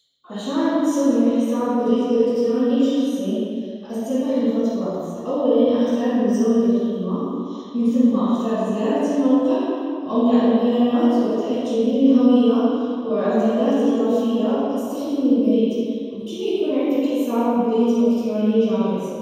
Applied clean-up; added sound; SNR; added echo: none; none; none; reverberation time 2.1 s.